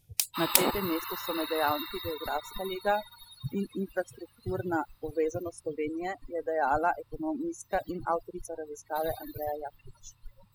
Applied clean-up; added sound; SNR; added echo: classical method spectral subtraction.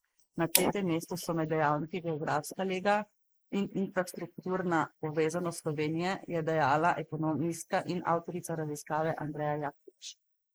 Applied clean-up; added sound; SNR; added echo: neural mask model Resemble Enhance denoiser.